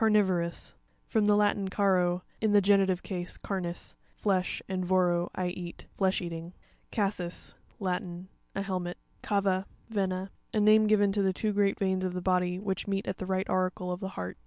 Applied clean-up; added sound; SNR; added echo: none; none; none; none.